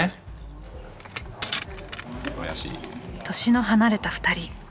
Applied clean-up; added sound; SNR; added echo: none; Crushing + Bass drum; 12 dB; none.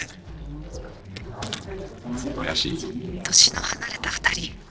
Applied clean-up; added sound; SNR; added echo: neural separator model SepFormer DNS4.